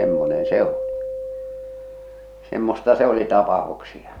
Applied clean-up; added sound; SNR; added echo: none; Keyboard (musical); 5 dB; none.